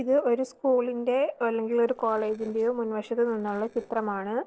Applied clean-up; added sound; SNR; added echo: neural separator model SepFormer DNS4.